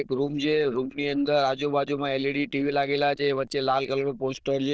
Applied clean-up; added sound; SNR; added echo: neural diffusion model UNIVERSE++.